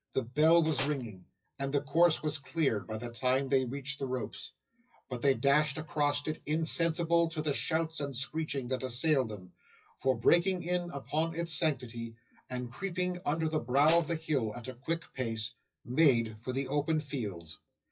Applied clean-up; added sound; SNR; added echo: classical method WPE with log-MMSE.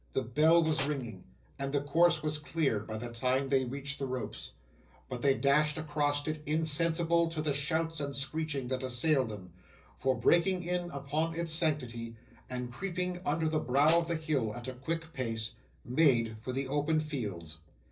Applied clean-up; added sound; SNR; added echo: none; Tools; 9 dB; reverberation time 0.4 s.